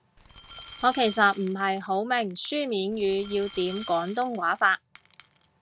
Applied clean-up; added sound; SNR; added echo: none; Glass; 2 dB; none.